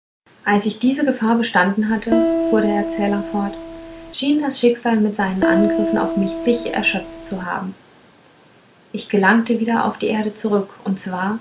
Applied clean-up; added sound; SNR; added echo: none; Piano; 2 dB; none.